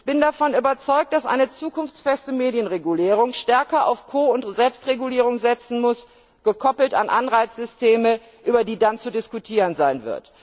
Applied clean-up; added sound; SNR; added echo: none; none; none; none.